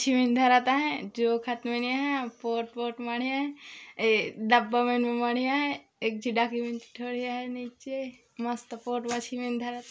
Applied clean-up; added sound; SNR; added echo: none; none; none; none.